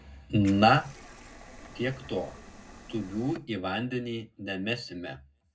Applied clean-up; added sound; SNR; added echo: none; Liquid; 17 dB; reverberation time 0.3 s.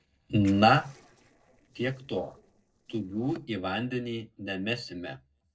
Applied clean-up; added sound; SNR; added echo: neural separator model SepFormer DNS4.